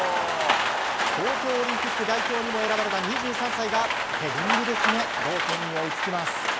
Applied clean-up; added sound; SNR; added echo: none; Rain; -2 dB; none.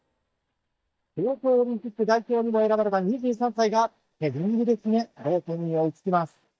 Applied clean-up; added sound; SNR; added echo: neural mask model DeepFilterNet 3.